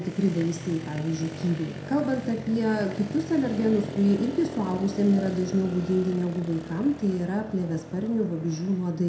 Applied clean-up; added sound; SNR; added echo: none; Motorcycle; 11 dB; reverberation time 0.6 s.